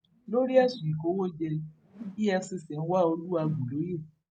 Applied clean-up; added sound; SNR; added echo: none; Whoosh, swoosh, swish; 19 dB; none.